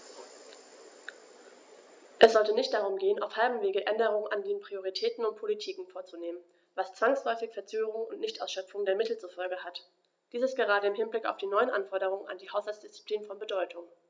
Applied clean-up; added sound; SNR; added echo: none; none; none; none.